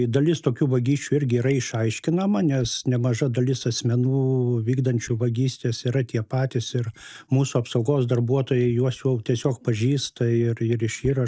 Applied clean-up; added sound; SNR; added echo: neural mask model DeepFilterNet 3.